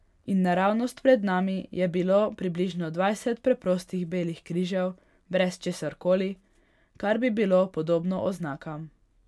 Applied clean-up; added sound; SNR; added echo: none; none; none; none.